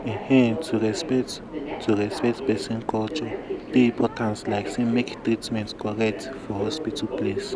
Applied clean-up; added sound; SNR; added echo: none; Subway, metro, underground; 8 dB; none.